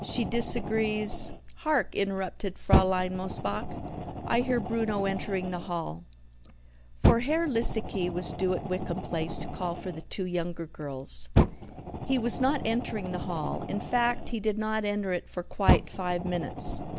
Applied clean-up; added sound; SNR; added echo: none; Fire; 3 dB; none.